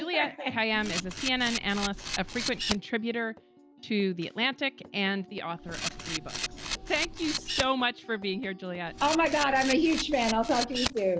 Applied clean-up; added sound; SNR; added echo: none; Camera; 5 dB; none.